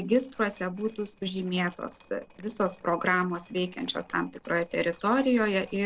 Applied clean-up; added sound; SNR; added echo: neural separator model SepFormer DNS4.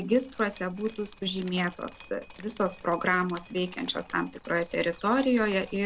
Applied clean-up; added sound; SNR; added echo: none; Drip; 16 dB; none.